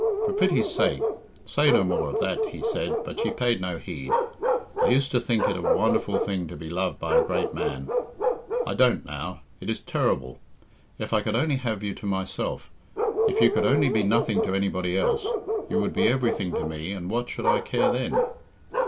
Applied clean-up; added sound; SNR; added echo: none; Bark; 1 dB; none.